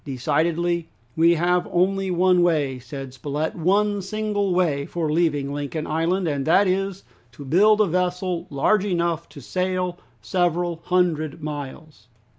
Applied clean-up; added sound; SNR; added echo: none; none; none; none.